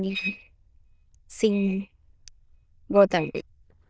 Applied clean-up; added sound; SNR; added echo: neural diffusion model UNIVERSE++.